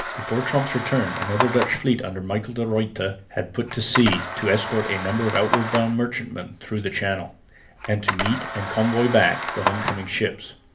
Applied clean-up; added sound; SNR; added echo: none; Camera; 6 dB; reverberation time 0.3 s.